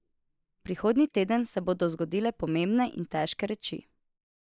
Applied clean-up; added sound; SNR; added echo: neural mask model Resemble Enhance denoiser.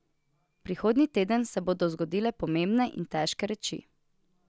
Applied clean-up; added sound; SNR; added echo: none; none; none; none.